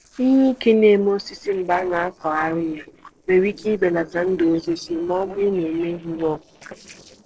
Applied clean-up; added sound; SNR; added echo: neural separator model SepFormer DNS4.